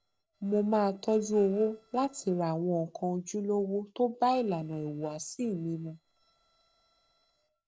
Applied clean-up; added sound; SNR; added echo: neural separator model SepFormer DNS4.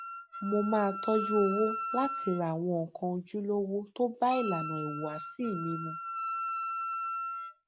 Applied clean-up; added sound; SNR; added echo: none; Wind instrument, woodwind instrument; 5 dB; none.